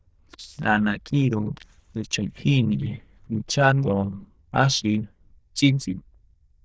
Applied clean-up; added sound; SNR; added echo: neural diffusion model UNIVERSE++.